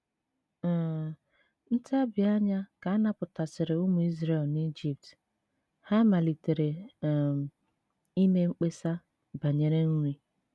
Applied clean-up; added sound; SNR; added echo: none; none; none; none.